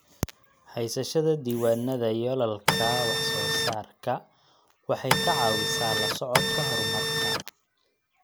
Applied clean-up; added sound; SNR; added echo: none; Printer; -4 dB; none.